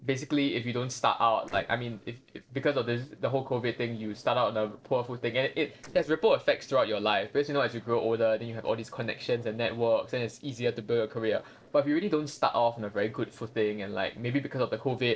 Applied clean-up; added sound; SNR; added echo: neural separator model SepFormer DNS4.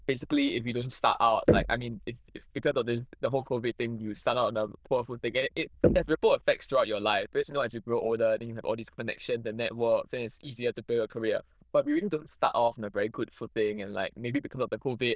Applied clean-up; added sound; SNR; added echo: neural diffusion model UNIVERSE++.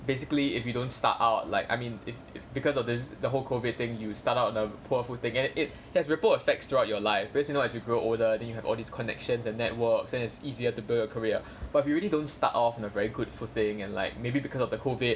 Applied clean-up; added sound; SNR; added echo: none; none; none; none.